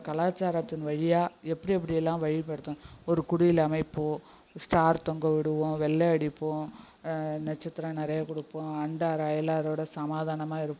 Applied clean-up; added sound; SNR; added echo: none; none; none; none.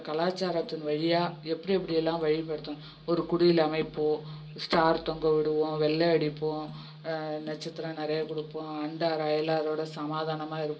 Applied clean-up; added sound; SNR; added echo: none; none; none; reverberation time 0.2 s.